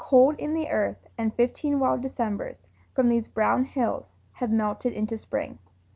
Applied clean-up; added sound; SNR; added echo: none; none; none; none.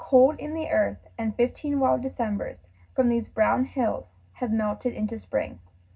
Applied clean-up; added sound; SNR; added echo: none; none; none; reverberation time 0.4 s.